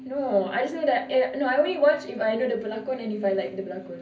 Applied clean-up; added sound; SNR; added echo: none; Keyboard (musical); 18 dB; reverberation time 0.5 s.